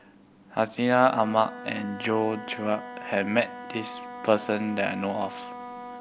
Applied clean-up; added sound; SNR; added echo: none; Wind instrument, woodwind instrument; 13 dB; none.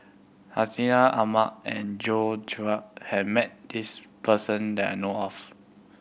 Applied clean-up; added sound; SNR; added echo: none; none; none; none.